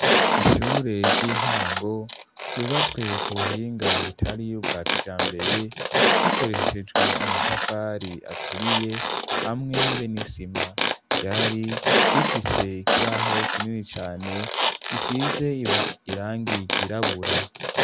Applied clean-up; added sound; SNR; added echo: none; Tearing; -4 dB; none.